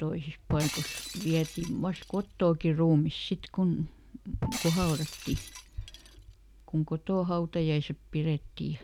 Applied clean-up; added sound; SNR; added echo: none; Shatter; 11 dB; none.